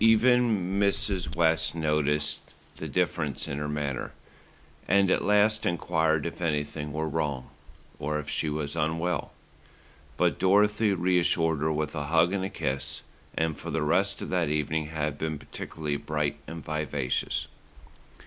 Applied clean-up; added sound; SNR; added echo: none; none; none; none.